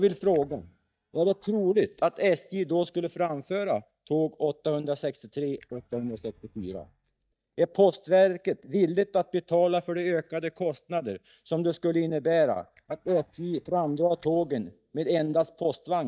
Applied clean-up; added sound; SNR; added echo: neural mask model DeepFilterNet 3.